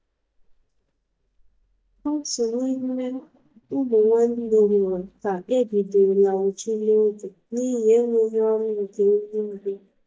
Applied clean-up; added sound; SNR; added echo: neural mask model DeepFilterNet 3.